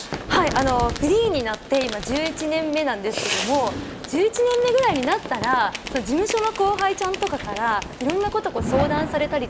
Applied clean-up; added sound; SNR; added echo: none; Fireworks; 8 dB; none.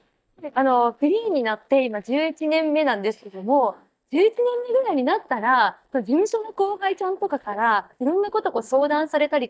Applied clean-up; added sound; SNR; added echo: neural mask model DeepFilterNet 3.